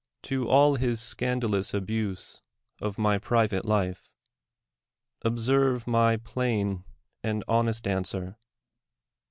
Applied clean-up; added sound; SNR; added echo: none; none; none; none.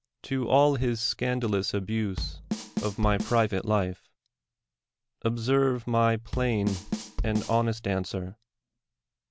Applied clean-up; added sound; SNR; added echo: none; Bass drum / Snare drum / Drum kit; 6 dB; none.